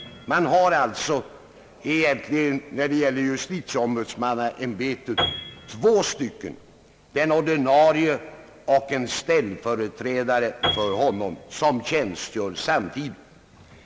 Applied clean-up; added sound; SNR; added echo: none; Piano; 14 dB; none.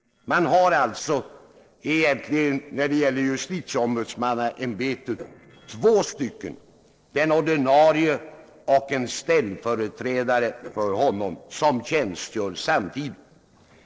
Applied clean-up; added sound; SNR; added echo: neural separator model SepFormer DNS4.